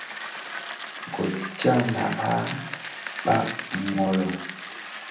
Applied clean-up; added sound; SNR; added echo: none; Bicycle; 7 dB; reverberation time 0.6 s.